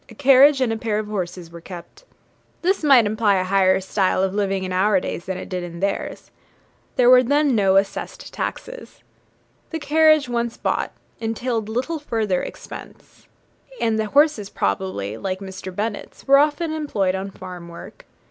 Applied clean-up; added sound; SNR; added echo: none; none; none; none.